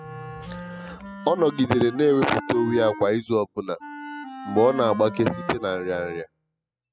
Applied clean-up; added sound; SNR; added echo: classical method spectral subtraction.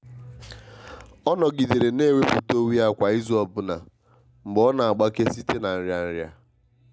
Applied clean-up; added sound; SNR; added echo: none; none; none; none.